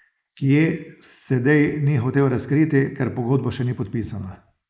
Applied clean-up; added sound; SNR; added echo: neural mask model Resemble Enhance denoiser.